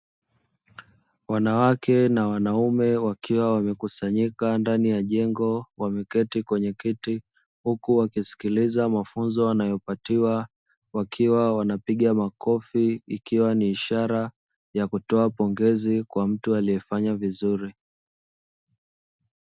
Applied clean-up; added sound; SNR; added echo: none; none; none; none.